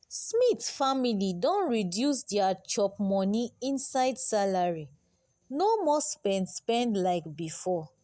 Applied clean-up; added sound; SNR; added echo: none; none; none; none.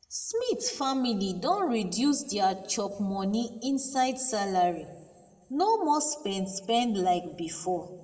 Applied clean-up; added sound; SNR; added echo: none; none; none; reverberation time 1.2 s.